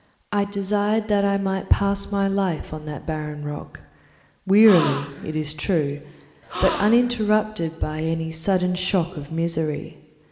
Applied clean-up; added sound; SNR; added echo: none; Gasp; 8 dB; reverberation time 1.3 s.